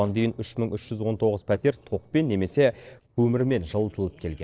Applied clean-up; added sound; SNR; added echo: neural separator model SepFormer DNS4.